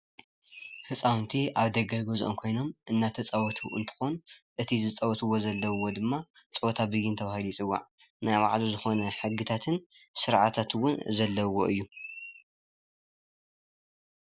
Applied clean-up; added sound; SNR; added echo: none; none; none; none.